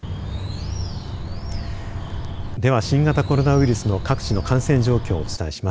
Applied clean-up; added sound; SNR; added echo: none; Bird; 5 dB; none.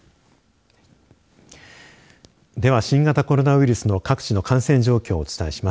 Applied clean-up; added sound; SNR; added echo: none; none; none; none.